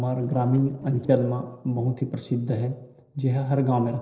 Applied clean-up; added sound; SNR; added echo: neural separator model SepFormer DNS4.